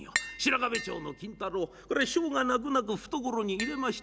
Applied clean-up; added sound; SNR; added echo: none; Tap; 11 dB; none.